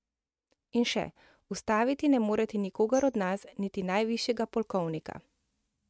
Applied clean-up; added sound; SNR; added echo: neural mask model RNNoise.